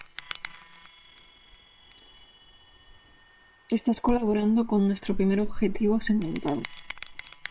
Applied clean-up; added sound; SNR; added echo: neural separator model SepFormer WHAM!.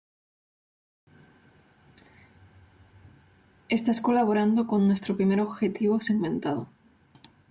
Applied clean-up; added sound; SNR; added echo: none; none; none; none.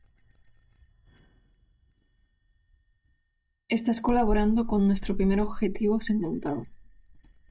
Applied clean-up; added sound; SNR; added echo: neural mask model DeepFilterNet 3.